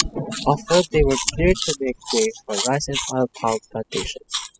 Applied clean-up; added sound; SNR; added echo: classical method spectral subtraction.